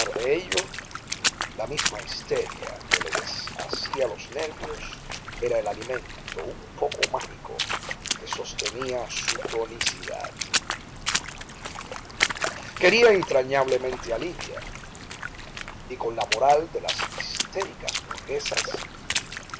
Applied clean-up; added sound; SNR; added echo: none; Water / Splash, splatter; 3 dB; none.